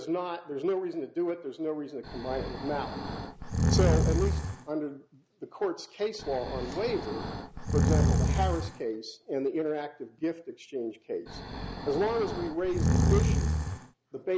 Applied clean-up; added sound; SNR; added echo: none; Breathing; -5 dB; none.